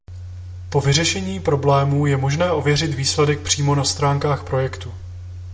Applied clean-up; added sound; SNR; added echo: none; none; none; none.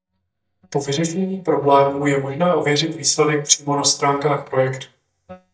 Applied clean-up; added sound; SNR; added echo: neural mask model DeepFilterNet 3.